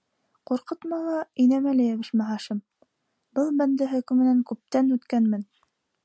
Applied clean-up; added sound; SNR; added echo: none; none; none; none.